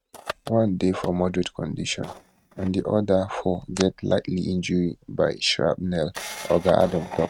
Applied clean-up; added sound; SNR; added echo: neural mask model RNNoise.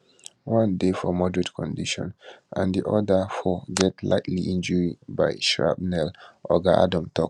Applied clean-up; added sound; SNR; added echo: none; none; none; none.